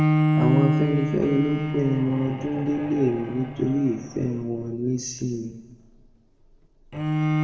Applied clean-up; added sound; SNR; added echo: none; Bowed string instrument; 1 dB; reverberation time 1.1 s.